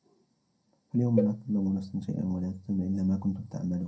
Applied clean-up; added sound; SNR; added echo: none; Cowbell; 8 dB; reverberation time 0.2 s.